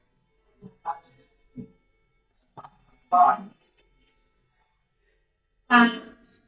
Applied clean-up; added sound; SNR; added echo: neural mask model DeepFilterNet 3.